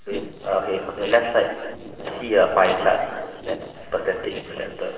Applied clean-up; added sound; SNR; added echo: neural separator model SepFormer DNS4.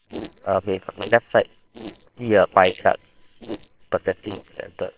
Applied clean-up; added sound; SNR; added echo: neural separator model SepFormer WHAMR!.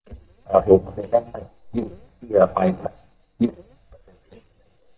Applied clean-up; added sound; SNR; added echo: neural mask model DeepFilterNet 3.